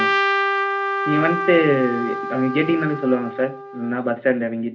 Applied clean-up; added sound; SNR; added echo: none; Trumpet; 3 dB; reverberation time 0.3 s.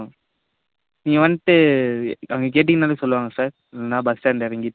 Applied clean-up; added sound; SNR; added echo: none; none; none; none.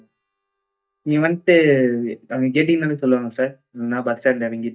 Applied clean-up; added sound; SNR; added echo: neural mask model DeepFilterNet 3.